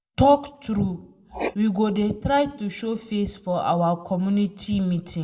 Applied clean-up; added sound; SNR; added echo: none; Writing; 17 dB; reverberation time 0.5 s.